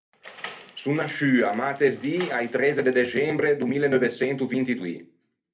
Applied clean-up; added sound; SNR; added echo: none; Door; 19 dB; reverberation time 0.3 s.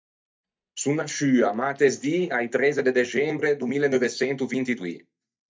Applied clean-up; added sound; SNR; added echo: neural mask model DeepFilterNet 3.